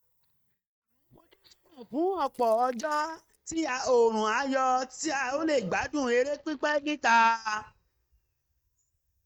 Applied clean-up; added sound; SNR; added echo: neural mask model DeepFilterNet 3.